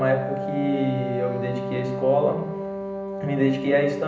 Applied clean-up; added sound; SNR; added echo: none; Wind instrument, woodwind instrument; 5 dB; reverberation time 0.8 s.